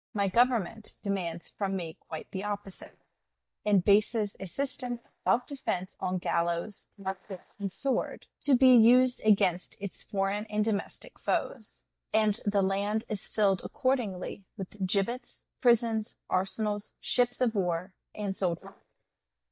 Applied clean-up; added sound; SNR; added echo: neural mask model DeepFilterNet 3.